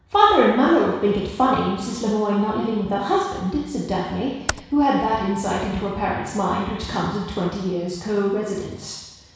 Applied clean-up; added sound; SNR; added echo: none; Computer keyboard; 13 dB; reverberation time 1.1 s.